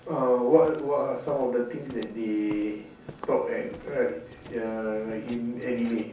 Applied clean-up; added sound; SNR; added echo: none; Walk, footsteps; 20 dB; reverberation time 0.6 s.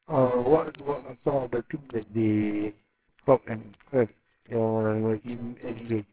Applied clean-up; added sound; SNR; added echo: neural separator model SepFormer WHAMR!.